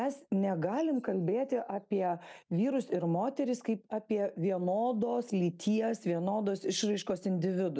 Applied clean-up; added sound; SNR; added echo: neural mask model DeepFilterNet 3.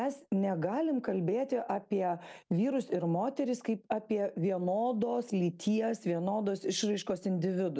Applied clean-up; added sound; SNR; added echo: none; none; none; none.